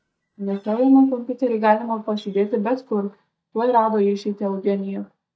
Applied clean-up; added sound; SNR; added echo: neural mask model DeepFilterNet 3.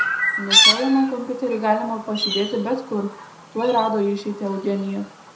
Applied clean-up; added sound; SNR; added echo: none; Chirp, tweet; 1 dB; reverberation time 0.4 s.